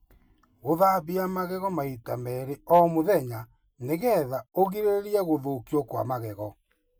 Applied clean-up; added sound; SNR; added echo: none; none; none; none.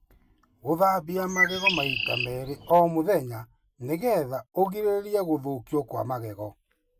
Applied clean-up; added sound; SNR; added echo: none; Bird; 1 dB; none.